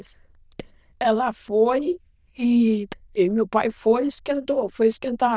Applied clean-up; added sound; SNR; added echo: neural diffusion model UNIVERSE++.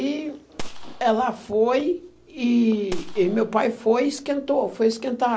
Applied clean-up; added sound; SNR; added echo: none; Gunshot, gunfire; 12 dB; none.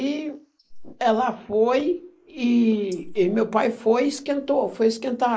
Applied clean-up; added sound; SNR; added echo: neural mask model Resemble Enhance denoiser.